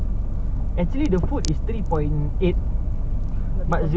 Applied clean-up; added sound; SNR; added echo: none; none; none; none.